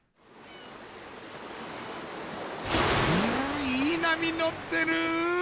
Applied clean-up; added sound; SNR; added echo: none; none; none; none.